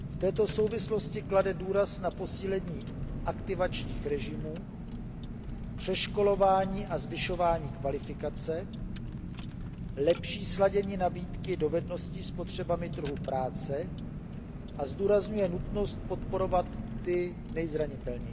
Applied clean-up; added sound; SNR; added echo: none; Car; 6 dB; none.